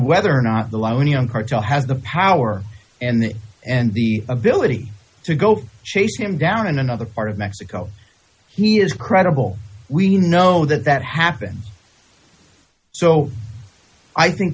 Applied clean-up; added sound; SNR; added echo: none; none; none; none.